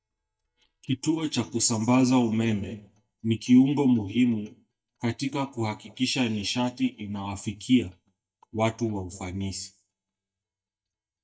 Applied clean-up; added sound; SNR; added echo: neural mask model DeepFilterNet 3.